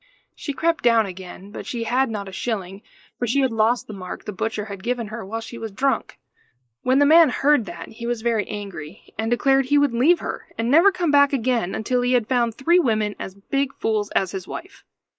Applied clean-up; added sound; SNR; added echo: neural mask model Resemble Enhance denoiser.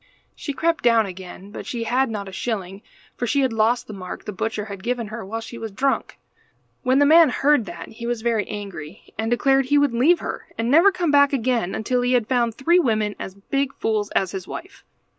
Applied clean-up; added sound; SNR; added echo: none; none; none; none.